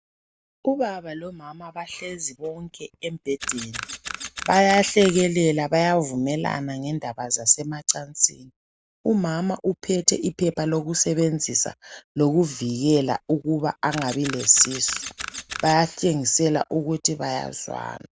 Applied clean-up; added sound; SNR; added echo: none; Camera; 13 dB; none.